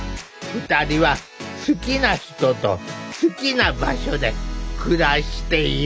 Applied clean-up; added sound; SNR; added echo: none; none; none; none.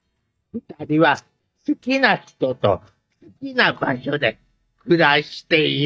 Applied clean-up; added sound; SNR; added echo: neural mask model DeepFilterNet 3.